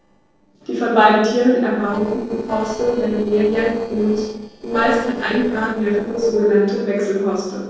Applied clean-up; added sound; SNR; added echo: neural separator model SepFormer DNS4.